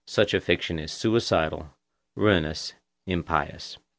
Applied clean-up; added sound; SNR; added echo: none; none; none; none.